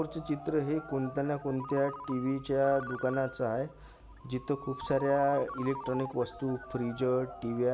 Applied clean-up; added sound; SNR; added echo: none; Ringtone; 13 dB; none.